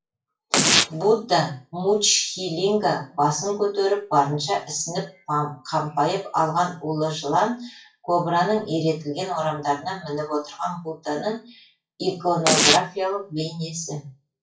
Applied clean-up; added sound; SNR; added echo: classical method WPE with log-MMSE.